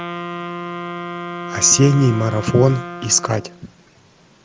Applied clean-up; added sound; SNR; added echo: none; Wind instrument, woodwind instrument; 10 dB; none.